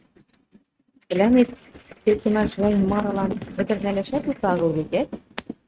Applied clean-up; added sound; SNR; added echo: neural mask model RNNoise.